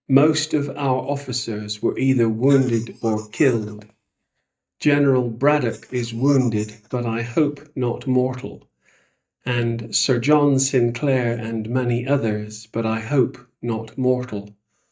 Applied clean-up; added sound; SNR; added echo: neural mask model DeepFilterNet 3.